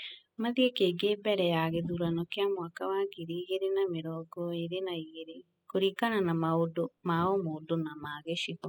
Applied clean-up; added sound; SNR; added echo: classical method spectral subtraction.